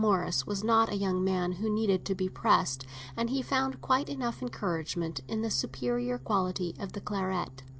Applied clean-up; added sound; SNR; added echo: none; Organ; 17 dB; none.